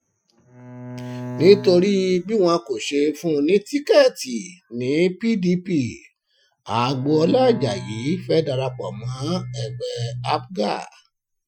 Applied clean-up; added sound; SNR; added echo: classical method Wiener filter.